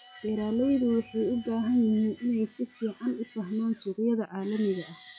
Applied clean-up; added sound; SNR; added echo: classical method log-MMSE.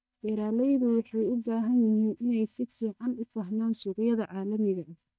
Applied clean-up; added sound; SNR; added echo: neural mask model DeepFilterNet 3.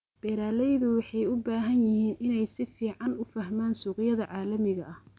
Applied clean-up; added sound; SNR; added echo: none; none; none; none.